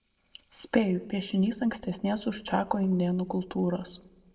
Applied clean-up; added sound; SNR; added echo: neural separator model SepFormer DNS4.